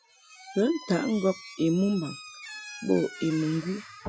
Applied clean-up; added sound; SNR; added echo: classical method Wiener filter.